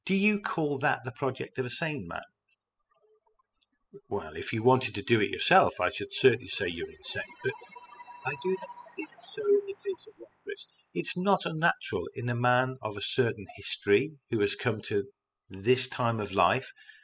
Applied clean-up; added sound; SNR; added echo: classical method spectral subtraction.